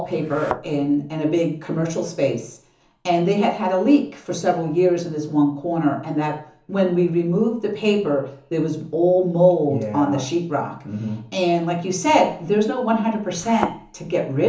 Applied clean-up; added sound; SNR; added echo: none; Thump, thud; 11 dB; reverberation time 0.7 s.